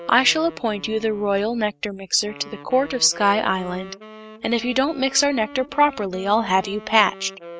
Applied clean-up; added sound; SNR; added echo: none; Wind instrument, woodwind instrument; 18 dB; none.